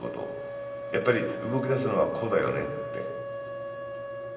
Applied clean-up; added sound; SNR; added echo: none; Wind instrument, woodwind instrument; 6 dB; reverberation time 1.1 s.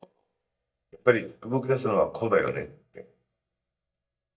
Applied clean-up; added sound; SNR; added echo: neural mask model DeepFilterNet 3.